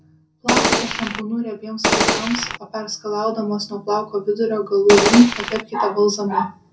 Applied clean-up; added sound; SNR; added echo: none; Gunshot, gunfire; -1 dB; reverberation time 0.3 s.